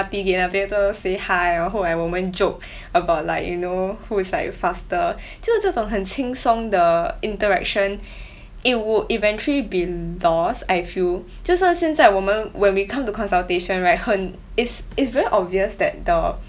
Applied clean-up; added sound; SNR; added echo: none; none; none; none.